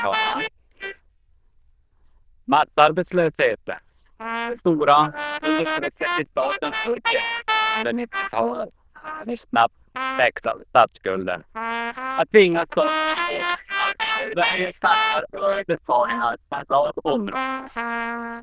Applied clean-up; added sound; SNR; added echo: neural diffusion model UNIVERSE++.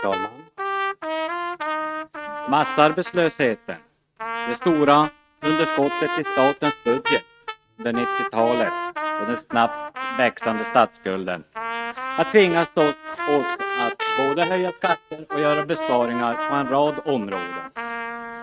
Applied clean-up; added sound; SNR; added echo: neural mask model RNNoise.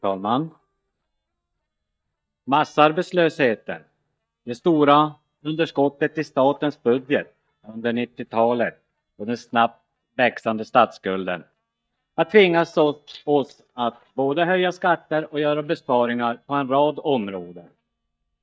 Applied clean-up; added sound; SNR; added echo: neural mask model DeepFilterNet 3.